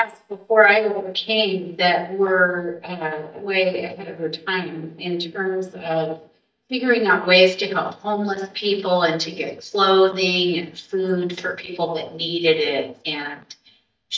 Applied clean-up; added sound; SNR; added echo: neural mask model DeepFilterNet 3.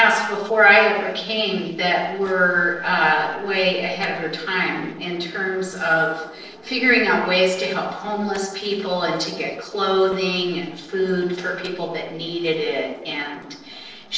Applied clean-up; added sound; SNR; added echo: neural separator model SepFormer DNS4.